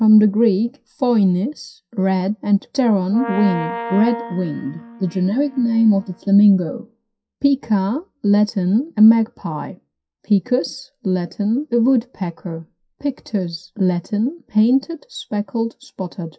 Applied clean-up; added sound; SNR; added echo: classical method WPE with log-MMSE.